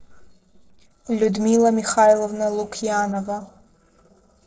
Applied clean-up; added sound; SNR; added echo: neural separator model SepFormer DNS4.